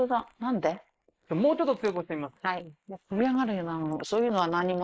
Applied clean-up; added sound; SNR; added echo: neural mask model Resemble Enhance denoiser.